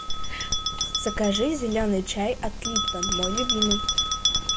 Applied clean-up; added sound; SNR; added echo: none; Bell; 1 dB; none.